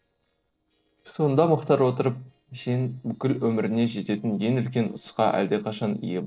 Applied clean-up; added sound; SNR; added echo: neural separator model SepFormer DNS4.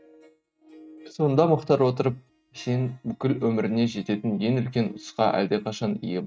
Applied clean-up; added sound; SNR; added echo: neural mask model RNNoise.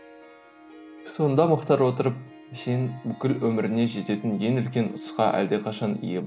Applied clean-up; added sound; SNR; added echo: none; Harp; 20 dB; none.